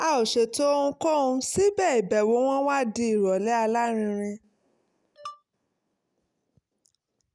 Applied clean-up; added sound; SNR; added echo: none; none; none; none.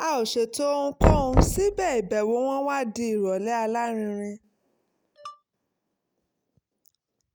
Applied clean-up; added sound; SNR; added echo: none; Knock; -1 dB; none.